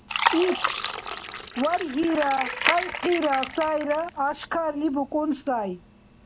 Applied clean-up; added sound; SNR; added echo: none; Fill (with liquid); 5 dB; none.